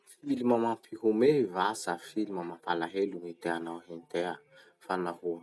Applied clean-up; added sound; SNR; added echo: none; none; none; none.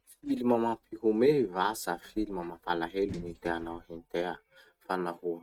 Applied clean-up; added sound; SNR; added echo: neural mask model RNNoise.